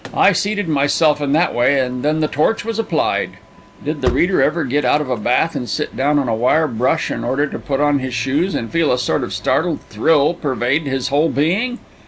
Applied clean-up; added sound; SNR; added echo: none; Slam / Engine starting; 20 dB; none.